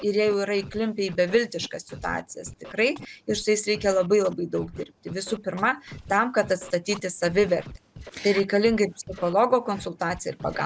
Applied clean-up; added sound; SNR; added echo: none; Scratching (performance technique); 19 dB; none.